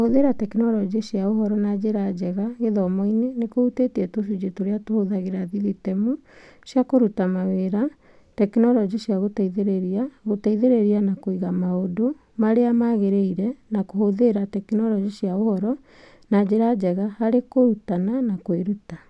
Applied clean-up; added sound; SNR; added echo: none; none; none; none.